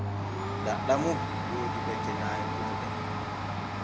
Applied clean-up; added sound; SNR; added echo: none; Domestic sounds, home sounds; -3 dB; none.